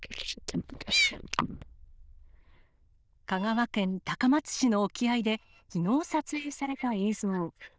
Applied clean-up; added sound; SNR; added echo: neural diffusion model UNIVERSE++.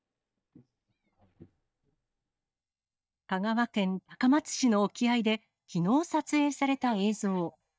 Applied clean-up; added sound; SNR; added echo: neural mask model DeepFilterNet 3.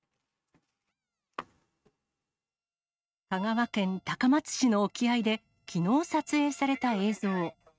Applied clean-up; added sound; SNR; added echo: neural mask model RNNoise.